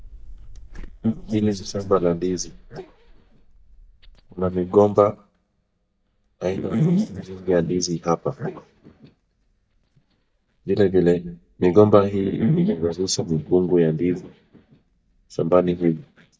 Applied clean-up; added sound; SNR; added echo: neural mask model DeepFilterNet 3.